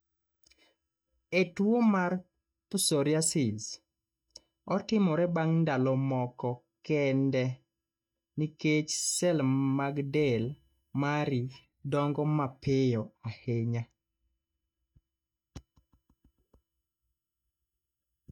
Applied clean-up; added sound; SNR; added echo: neural mask model DeepFilterNet 3.